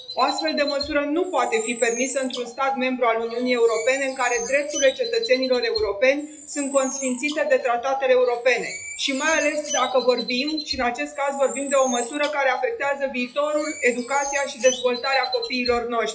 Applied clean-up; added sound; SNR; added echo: classical method WPE with log-MMSE.